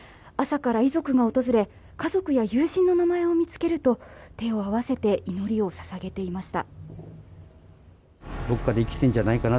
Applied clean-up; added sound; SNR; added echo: none; none; none; none.